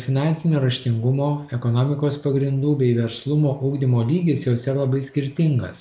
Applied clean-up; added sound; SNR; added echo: none; none; none; none.